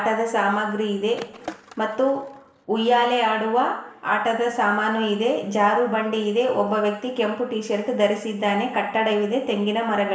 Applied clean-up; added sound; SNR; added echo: none; Skateboard; 19 dB; reverberation time 0.8 s.